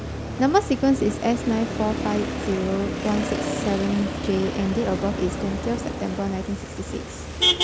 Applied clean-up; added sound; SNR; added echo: none; Motor vehicle (road); 3 dB; none.